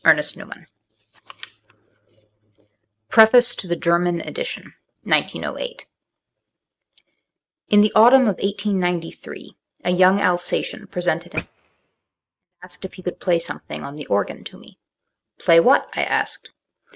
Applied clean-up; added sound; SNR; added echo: neural mask model RNNoise.